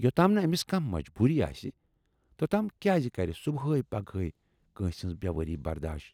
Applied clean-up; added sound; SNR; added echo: none; none; none; none.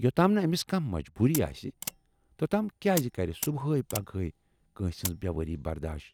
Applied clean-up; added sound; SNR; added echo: none; Mechanisms; 12 dB; none.